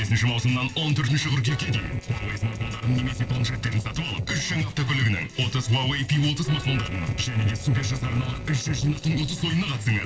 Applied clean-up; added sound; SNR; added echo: neural separator model SepFormer DNS4.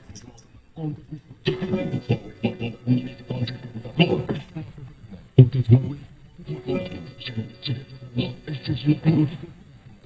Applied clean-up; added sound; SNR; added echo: neural mask model DeepFilterNet 3.